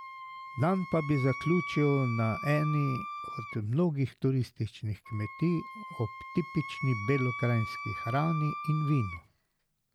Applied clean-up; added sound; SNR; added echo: none; Wind instrument, woodwind instrument; 10 dB; none.